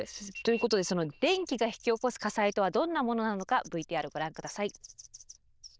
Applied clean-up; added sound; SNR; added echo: neural diffusion model UNIVERSE++.